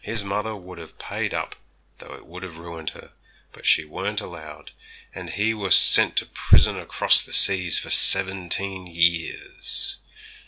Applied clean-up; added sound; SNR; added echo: neural separator model SepFormer DNS4.